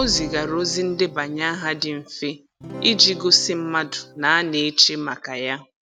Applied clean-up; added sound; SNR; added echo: none; Acoustic guitar / Strum + Bass drum; 16 dB; none.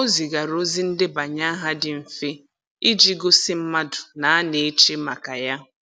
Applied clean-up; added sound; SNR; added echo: none; none; none; none.